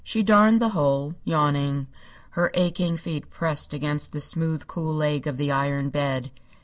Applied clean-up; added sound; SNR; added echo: none; none; none; none.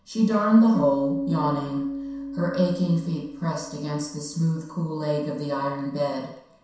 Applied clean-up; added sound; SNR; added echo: none; Bass guitar; 10 dB; reverberation time 0.7 s.